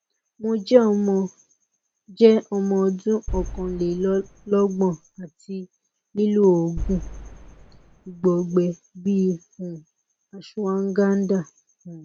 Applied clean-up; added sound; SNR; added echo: none; Boom; 12 dB; none.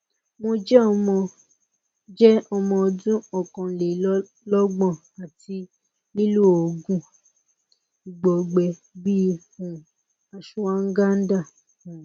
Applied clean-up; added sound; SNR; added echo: none; none; none; none.